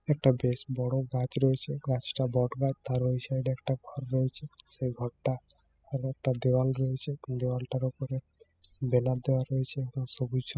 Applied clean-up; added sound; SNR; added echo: classical method spectral subtraction.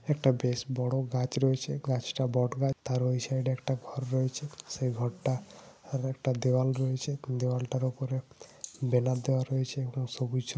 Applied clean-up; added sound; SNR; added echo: none; none; none; none.